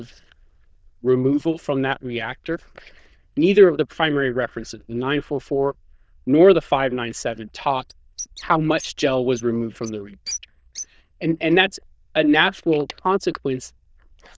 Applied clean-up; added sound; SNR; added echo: neural diffusion model UNIVERSE++.